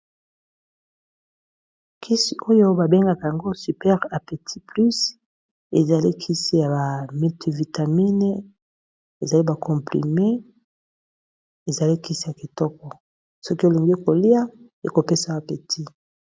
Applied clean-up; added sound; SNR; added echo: none; none; none; none.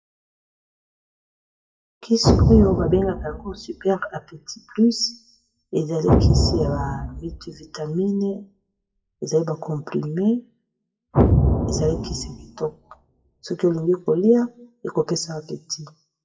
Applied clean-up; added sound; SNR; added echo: classical method WPE with log-MMSE.